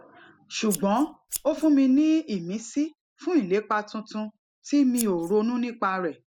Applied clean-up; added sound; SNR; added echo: none; Scissors; 12 dB; none.